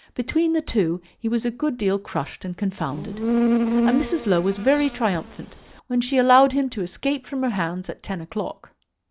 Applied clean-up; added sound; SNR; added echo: none; Insect; 1 dB; none.